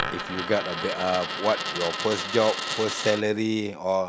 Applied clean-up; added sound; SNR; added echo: none; Coin (dropping); 6 dB; none.